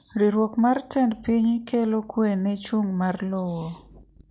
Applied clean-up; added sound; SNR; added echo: none; none; none; none.